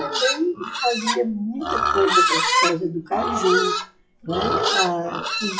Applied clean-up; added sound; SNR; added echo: classical method WPE with log-MMSE.